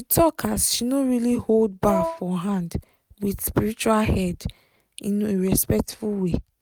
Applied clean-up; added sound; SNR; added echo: neural mask model RNNoise.